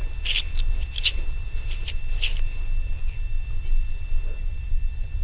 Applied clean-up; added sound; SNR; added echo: neural diffusion model UNIVERSE++.